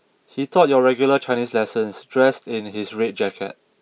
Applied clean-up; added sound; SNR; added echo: none; none; none; none.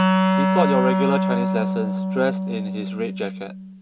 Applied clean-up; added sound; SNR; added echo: none; Wind instrument, woodwind instrument; -4 dB; none.